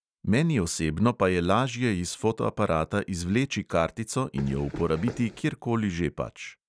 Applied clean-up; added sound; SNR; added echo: none; Run; 13 dB; none.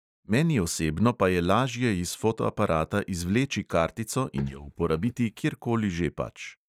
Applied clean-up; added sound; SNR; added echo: neural mask model DeepFilterNet 3.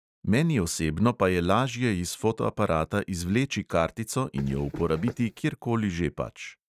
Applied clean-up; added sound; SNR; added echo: neural mask model RNNoise.